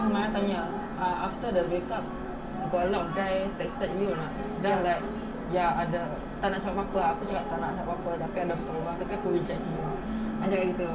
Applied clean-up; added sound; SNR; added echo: none; Engine; 10 dB; reverberation time 0.3 s.